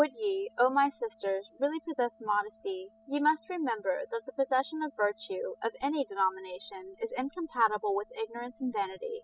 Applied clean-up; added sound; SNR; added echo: classical method spectral subtraction.